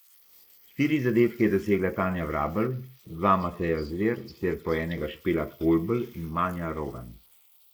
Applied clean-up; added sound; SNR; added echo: neural mask model Resemble Enhance denoiser.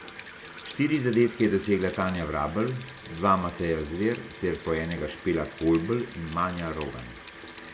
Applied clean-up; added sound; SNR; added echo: none; Sink (filling or washing) / Water tap, faucet; 10 dB; none.